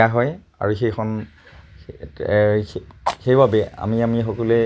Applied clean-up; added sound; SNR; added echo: none; Fire; 17 dB; none.